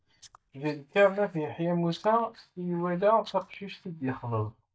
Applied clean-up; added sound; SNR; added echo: neural mask model DeepFilterNet 3.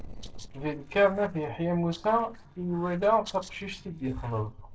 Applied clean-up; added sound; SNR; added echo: neural separator model SepFormer DNS4.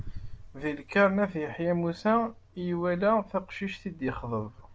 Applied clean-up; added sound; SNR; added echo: none; none; none; none.